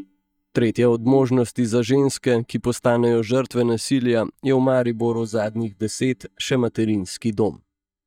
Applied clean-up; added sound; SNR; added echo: neural mask model DeepFilterNet 3.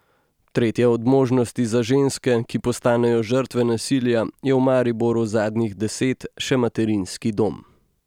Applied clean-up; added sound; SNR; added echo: none; none; none; none.